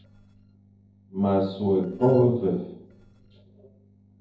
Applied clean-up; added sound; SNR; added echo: neural separator model SepFormer DNS4.